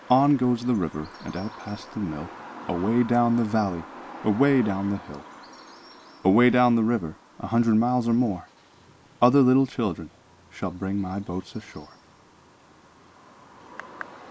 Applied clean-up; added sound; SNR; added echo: none; Bird vocalization, bird call, bird song; 19 dB; none.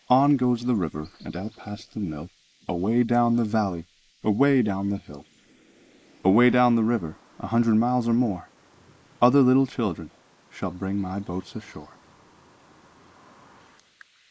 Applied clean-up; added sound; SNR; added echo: neural mask model Resemble Enhance denoiser.